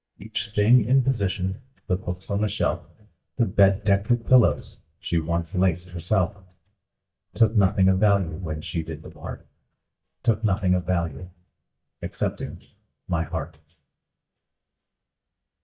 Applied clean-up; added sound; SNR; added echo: neural mask model DeepFilterNet 3.